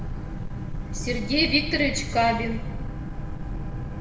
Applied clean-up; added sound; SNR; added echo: none; Boat, Water vehicle; 3 dB; reverberation time 1.0 s.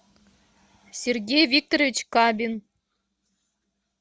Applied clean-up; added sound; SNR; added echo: none; none; none; none.